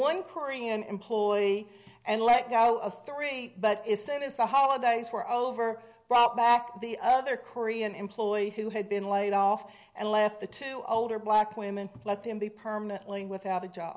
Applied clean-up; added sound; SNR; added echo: none; none; none; none.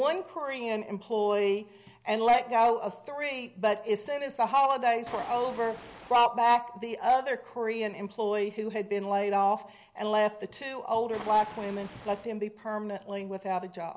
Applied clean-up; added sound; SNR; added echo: none; Waves, surf; 17 dB; none.